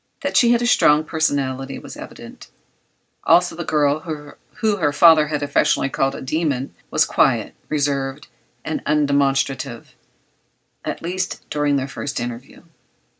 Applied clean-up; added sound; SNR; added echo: none; none; none; none.